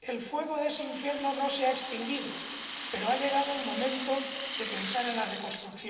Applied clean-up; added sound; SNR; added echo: none; Rattle (instrument); 3 dB; reverberation time 2.7 s.